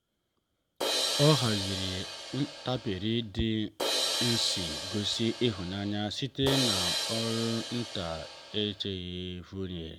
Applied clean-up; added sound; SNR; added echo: none; Crash cymbal; 2 dB; none.